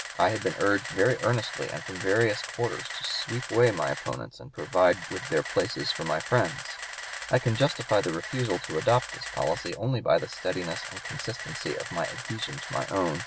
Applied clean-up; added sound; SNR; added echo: none; Camera; 10 dB; none.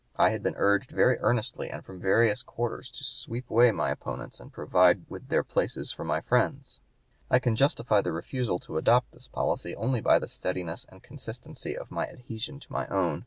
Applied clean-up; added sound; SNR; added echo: none; none; none; none.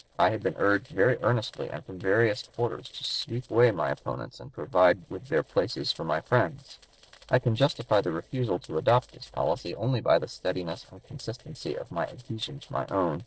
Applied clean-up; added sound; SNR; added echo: neural separator model SepFormer DNS4.